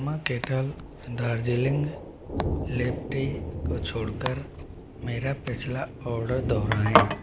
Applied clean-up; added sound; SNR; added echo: none; Thunder + Domestic sounds, home sounds; 1 dB; none.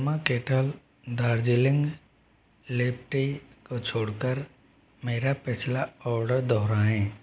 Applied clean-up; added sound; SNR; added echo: none; none; none; none.